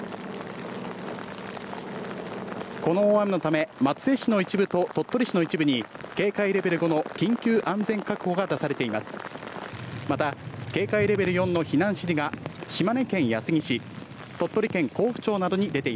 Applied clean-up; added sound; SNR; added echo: none; none; none; none.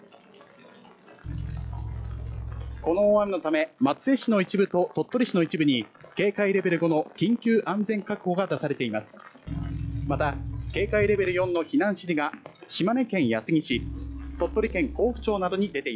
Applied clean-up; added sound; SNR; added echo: classical method log-MMSE.